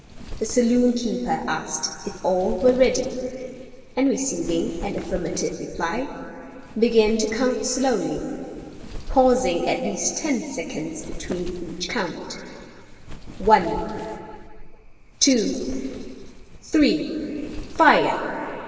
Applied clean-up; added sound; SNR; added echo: none; Wind; 13 dB; reverberation time 2.4 s.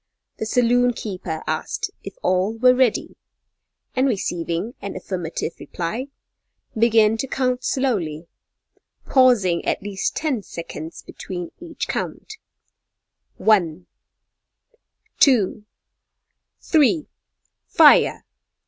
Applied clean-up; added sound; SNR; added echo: none; none; none; none.